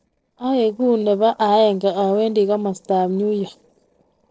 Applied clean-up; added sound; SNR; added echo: neural separator model SepFormer DNS4.